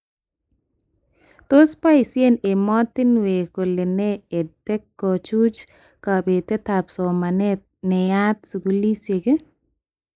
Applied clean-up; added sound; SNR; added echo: neural mask model Resemble Enhance denoiser.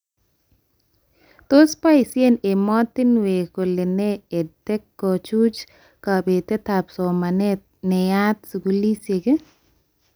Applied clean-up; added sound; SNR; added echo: none; none; none; none.